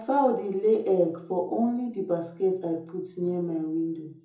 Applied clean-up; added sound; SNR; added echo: none; none; none; reverberation time 0.6 s.